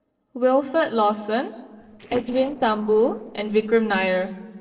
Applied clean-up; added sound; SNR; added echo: neural separator model SepFormer DNS4.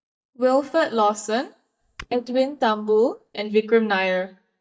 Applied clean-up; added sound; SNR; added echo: neural mask model DeepFilterNet 3.